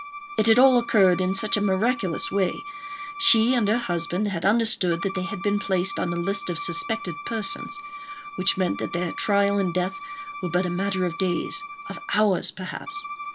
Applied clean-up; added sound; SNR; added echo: none; Bowed string instrument; 12 dB; none.